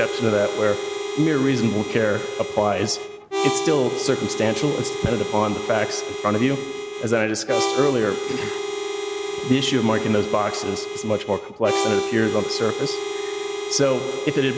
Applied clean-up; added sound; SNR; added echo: none; Harmonica; 4 dB; none.